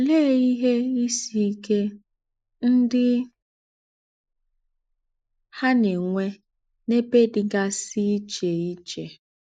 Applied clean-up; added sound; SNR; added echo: neural mask model Resemble Enhance denoiser.